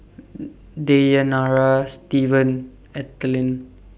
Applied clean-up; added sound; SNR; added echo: none; none; none; none.